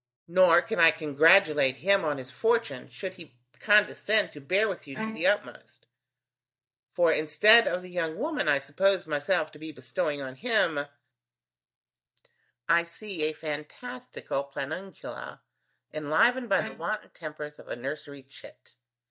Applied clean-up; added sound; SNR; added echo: neural mask model DeepFilterNet 3.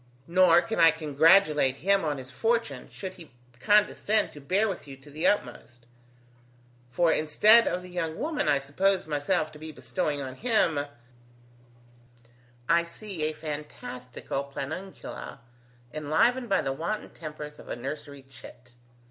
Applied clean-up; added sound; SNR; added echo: none; none; none; none.